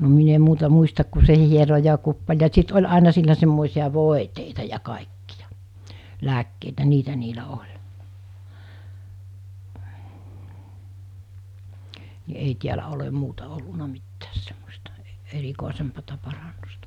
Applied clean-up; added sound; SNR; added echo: none; none; none; none.